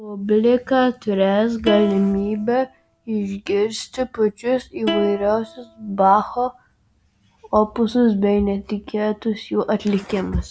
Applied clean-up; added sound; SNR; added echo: none; Plucked string instrument; 12 dB; none.